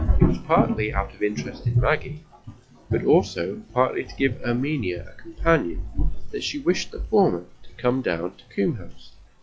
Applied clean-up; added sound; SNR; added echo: classical method log-MMSE.